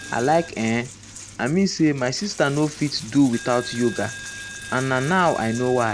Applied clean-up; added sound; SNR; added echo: none; Coin (dropping); 14 dB; none.